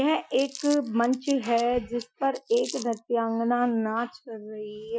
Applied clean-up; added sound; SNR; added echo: classical method Wiener filter.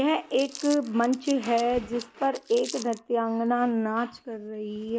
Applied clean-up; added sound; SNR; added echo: none; Crumpling, crinkling; 17 dB; none.